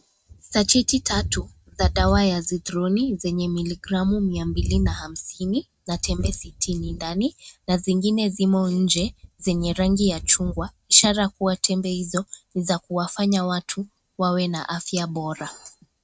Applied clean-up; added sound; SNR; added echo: neural mask model RNNoise.